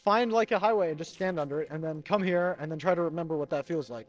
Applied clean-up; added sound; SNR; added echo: neural separator model SepFormer DNS4.